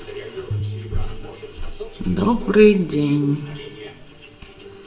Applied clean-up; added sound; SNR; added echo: none; Piano; 11 dB; reverberation time 2.9 s.